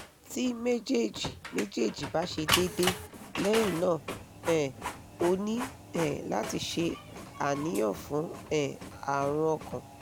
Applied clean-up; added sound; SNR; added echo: none; Printer; 7 dB; none.